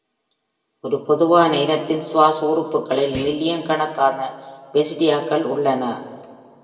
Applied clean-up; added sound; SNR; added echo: none; Thump, thud; 19 dB; reverberation time 1.5 s.